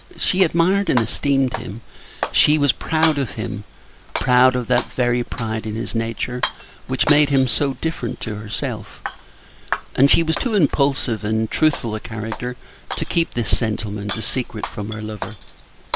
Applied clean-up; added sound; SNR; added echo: none; Shatter; 12 dB; none.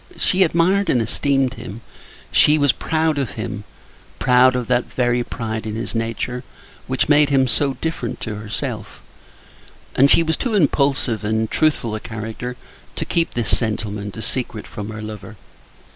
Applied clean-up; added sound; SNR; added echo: none; none; none; none.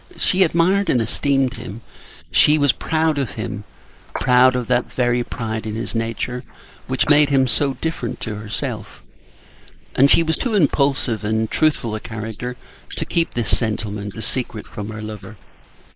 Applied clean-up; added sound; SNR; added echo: neural mask model Resemble Enhance denoiser.